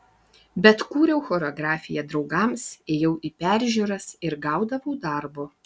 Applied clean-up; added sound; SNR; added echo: none; none; none; none.